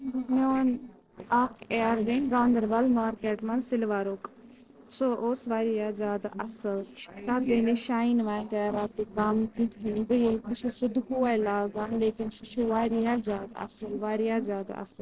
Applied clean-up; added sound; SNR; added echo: neural separator model SepFormer DNS4.